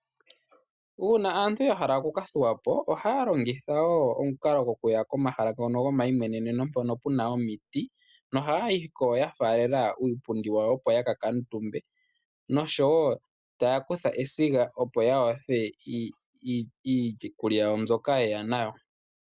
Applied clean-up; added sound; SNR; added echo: none; none; none; none.